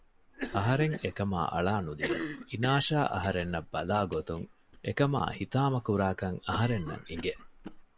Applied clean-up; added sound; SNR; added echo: none; Cough; 12 dB; none.